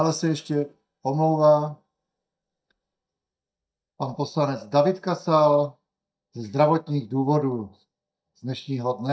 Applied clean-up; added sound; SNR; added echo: neural mask model DeepFilterNet 3.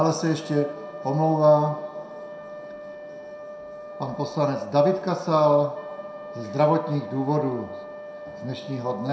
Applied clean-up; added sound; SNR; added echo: none; Wind instrument, woodwind instrument; 15 dB; reverberation time 0.6 s.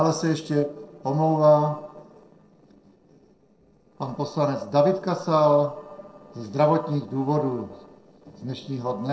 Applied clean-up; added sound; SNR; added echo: neural separator model SepFormer DNS4.